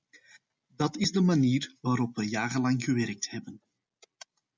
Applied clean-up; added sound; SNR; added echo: none; none; none; none.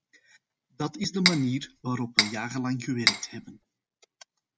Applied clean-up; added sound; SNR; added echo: none; Cutlery, silverware; -3 dB; none.